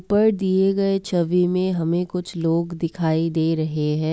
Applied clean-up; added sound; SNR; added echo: none; none; none; none.